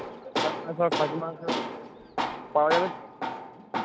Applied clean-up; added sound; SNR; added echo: none; Tools; 1 dB; none.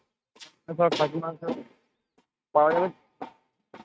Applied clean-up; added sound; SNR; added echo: neural mask model RNNoise.